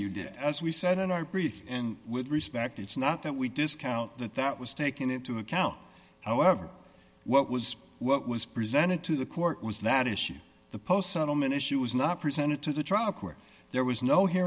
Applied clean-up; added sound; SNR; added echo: none; none; none; none.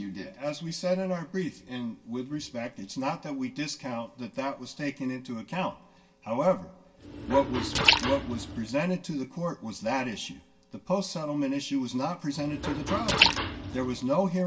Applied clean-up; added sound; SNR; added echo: none; Liquid; -2 dB; reverberation time 0.2 s.